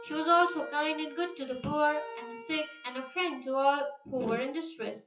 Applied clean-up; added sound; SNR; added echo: classical method WPE with log-MMSE.